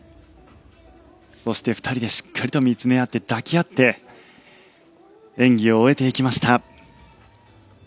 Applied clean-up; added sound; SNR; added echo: none; none; none; none.